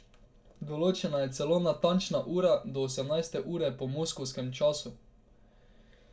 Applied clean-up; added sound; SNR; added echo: none; none; none; reverberation time 0.2 s.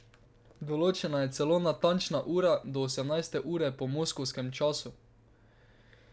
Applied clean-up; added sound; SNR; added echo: none; none; none; none.